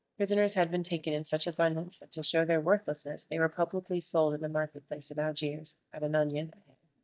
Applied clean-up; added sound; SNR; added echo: neural mask model DeepFilterNet 3.